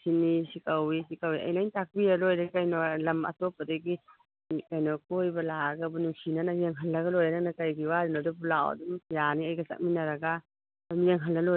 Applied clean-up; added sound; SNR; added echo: none; none; none; none.